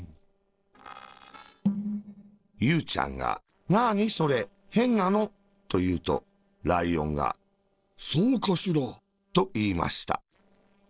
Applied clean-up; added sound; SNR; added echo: neural separator model SepFormer DNS4.